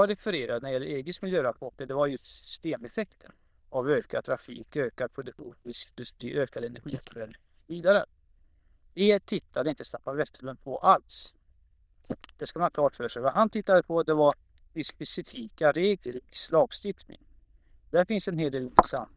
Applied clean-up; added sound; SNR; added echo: neural diffusion model UNIVERSE++.